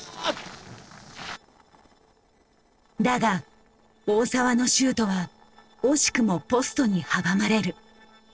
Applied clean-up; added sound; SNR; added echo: neural separator model SepFormer DNS4.